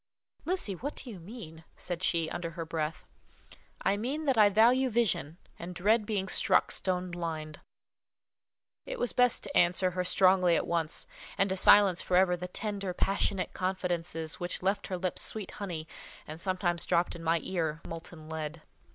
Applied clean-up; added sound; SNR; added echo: none; none; none; none.